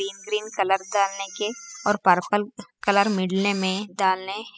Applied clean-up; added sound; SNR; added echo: classical method spectral subtraction.